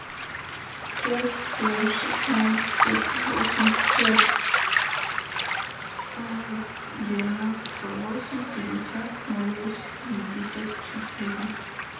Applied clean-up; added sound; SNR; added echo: none; Waves, surf; -3 dB; reverberation time 0.8 s.